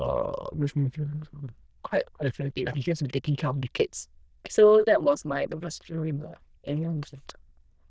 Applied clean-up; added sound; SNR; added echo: neural diffusion model UNIVERSE++.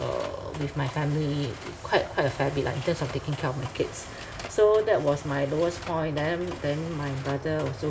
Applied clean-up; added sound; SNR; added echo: none; Mechanisms; 15 dB; none.